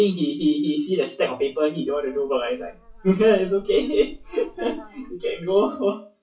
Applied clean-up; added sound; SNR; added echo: classical method WPE with log-MMSE.